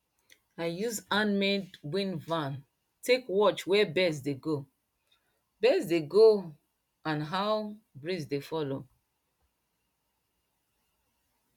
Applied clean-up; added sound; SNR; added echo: none; none; none; none.